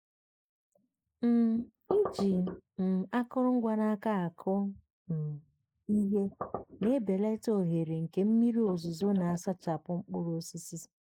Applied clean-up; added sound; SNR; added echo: neural mask model Resemble Enhance denoiser.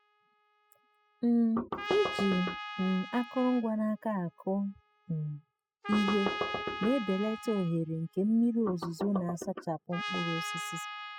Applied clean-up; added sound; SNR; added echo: classical method spectral subtraction.